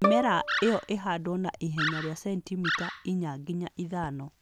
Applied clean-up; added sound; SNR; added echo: none; Animal + Bowed string instrument; 2 dB; none.